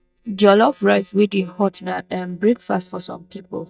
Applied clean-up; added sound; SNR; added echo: neural mask model DeepFilterNet 3.